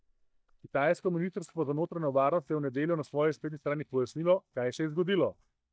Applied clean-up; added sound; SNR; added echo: neural mask model DeepFilterNet 3.